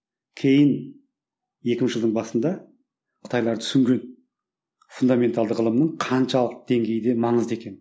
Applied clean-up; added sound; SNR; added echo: none; none; none; none.